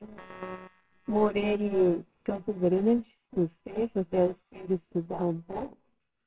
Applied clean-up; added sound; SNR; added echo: neural separator model SepFormer WHAMR!.